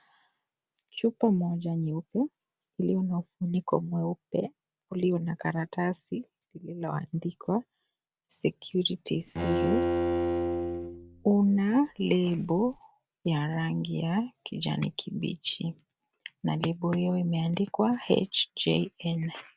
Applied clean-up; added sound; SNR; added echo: none; Bowed string instrument; 2 dB; none.